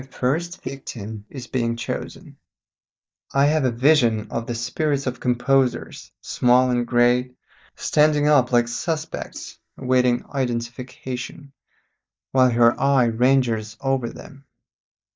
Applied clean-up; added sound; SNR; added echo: neural mask model DeepFilterNet 3.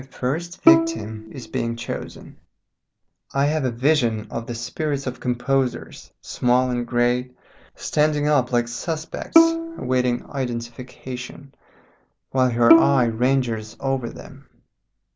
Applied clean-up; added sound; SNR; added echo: none; Bowed string instrument; -1 dB; none.